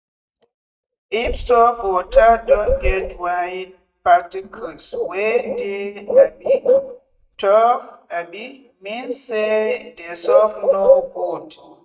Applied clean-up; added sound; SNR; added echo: neural mask model DeepFilterNet 3.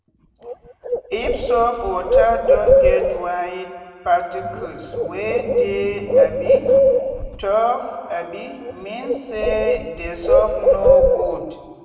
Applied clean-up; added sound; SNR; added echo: none; Bird; -5 dB; reverberation time 2.0 s.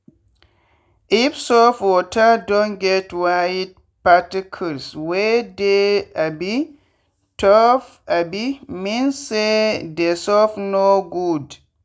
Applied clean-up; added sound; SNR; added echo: none; none; none; none.